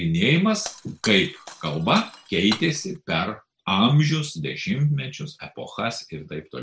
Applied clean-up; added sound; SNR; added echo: none; Shatter; 14 dB; none.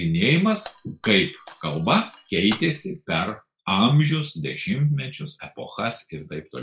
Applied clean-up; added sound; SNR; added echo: classical method log-MMSE.